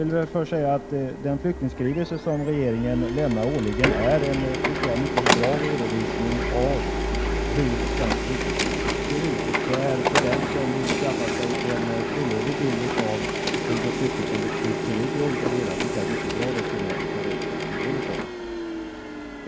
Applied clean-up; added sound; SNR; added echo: none; Printer; -1 dB; none.